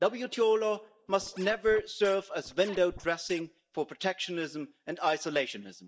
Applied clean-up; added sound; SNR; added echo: neural mask model DeepFilterNet 3.